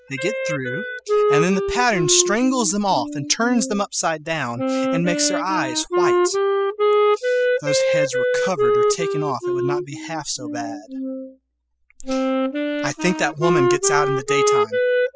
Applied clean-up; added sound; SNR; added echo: classical method spectral subtraction.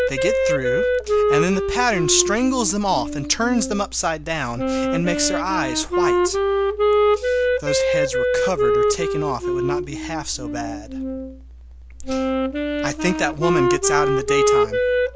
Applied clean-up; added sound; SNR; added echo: none; Wind instrument, woodwind instrument; -3 dB; none.